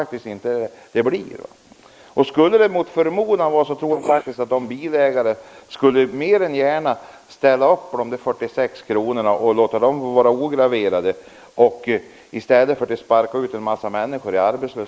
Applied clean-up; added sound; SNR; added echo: neural mask model Resemble Enhance denoiser.